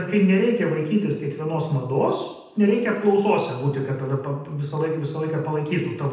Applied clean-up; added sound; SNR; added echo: none; none; none; reverberation time 0.8 s.